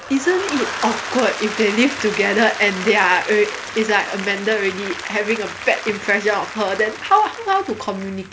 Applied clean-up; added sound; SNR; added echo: none; Applause / Crowd; 10 dB; none.